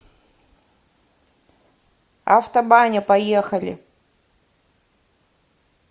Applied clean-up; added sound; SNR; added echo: none; none; none; none.